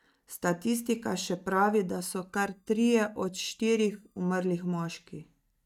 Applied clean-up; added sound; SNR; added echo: neural mask model DeepFilterNet 3.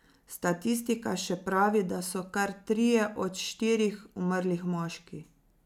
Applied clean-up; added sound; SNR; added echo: none; none; none; none.